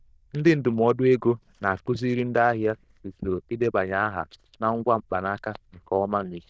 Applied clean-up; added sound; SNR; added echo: neural diffusion model UNIVERSE++.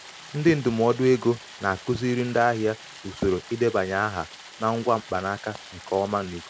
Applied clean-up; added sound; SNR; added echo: none; Stream; 19 dB; none.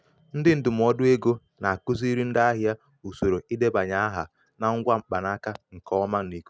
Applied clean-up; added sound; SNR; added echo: none; none; none; none.